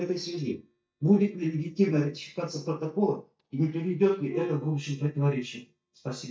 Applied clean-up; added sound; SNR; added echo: neural mask model DeepFilterNet 3.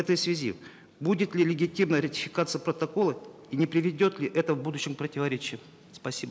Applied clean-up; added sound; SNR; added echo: none; none; none; none.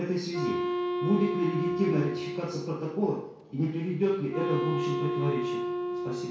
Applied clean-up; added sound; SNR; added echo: none; Wind instrument, woodwind instrument; 2 dB; reverberation time 0.6 s.